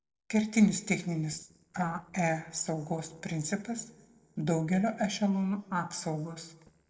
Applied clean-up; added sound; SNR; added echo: neural separator model SepFormer DNS4.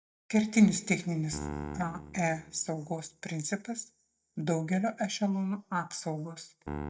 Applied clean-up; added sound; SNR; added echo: neural mask model DeepFilterNet 3.